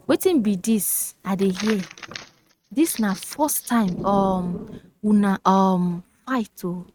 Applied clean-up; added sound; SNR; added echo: neural mask model RNNoise.